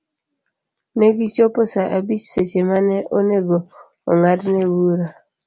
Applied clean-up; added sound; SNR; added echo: none; none; none; none.